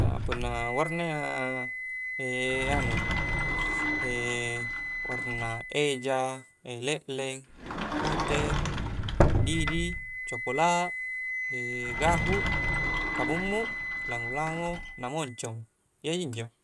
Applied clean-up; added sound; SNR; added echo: none; Wind instrument, woodwind instrument + Sliding door; -2 dB; none.